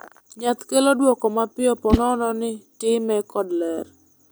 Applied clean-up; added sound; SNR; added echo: none; Whoosh, swoosh, swish; 6 dB; none.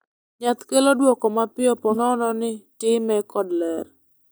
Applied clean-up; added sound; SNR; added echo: neural mask model DeepFilterNet 3.